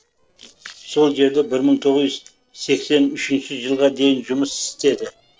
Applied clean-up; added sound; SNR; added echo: neural separator model SepFormer DNS4.